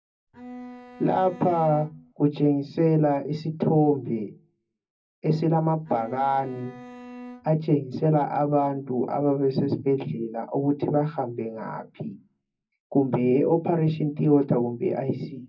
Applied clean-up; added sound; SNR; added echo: none; Bowed string instrument; 17 dB; reverberation time 0.4 s.